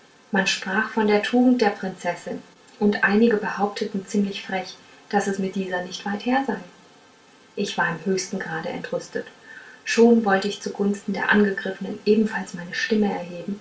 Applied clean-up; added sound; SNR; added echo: none; none; none; reverberation time 0.2 s.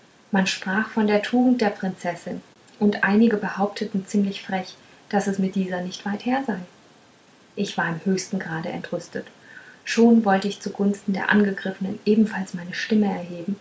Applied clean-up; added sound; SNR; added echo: none; none; none; none.